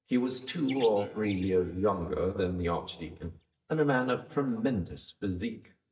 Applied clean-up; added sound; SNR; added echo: neural mask model DeepFilterNet 3.